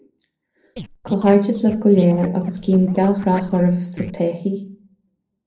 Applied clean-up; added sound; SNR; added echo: neural separator model SepFormer DNS4.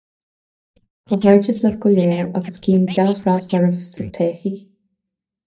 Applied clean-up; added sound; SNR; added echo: neural mask model DeepFilterNet 3.